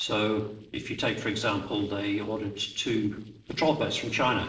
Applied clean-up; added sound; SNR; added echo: neural separator model SepFormer DNS4.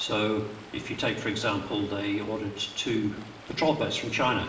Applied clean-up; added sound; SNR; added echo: none; Stream; 18 dB; reverberation time 0.9 s.